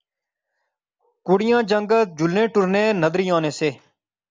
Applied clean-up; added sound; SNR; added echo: none; none; none; none.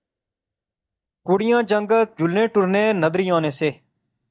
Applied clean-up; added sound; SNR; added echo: neural mask model DeepFilterNet 3.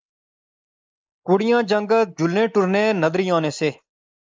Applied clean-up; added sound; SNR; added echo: neural mask model Resemble Enhance denoiser.